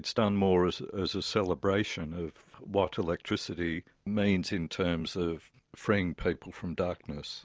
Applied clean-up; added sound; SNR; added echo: none; none; none; none.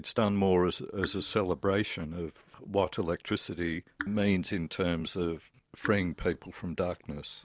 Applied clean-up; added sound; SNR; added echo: none; Raindrop / Drip; 14 dB; none.